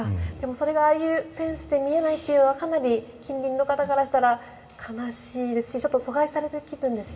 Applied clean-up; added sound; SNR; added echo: none; none; none; reverberation time 1.1 s.